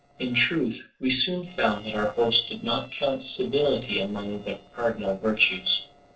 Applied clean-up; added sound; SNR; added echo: neural separator model SepFormer DNS4.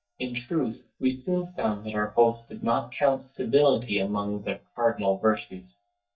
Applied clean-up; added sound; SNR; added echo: neural mask model DeepFilterNet 3.